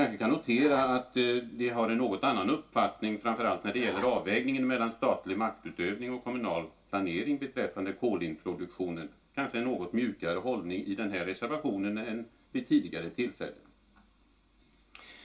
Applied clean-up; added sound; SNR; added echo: none; Zipper (clothing); 12 dB; reverberation time 0.2 s.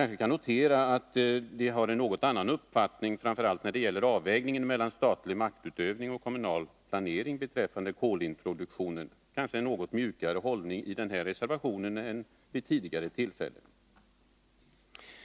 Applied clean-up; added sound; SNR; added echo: none; none; none; none.